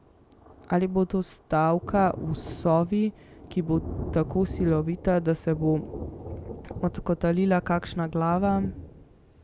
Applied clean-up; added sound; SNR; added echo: none; Thunder; 13 dB; none.